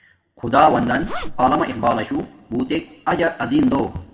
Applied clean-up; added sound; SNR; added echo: none; Zipper (clothing); 7 dB; reverberation time 1.4 s.